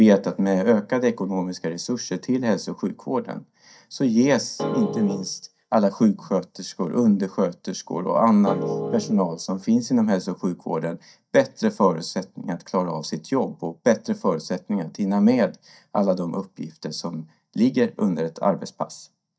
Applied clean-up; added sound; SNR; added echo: neural mask model DeepFilterNet 3.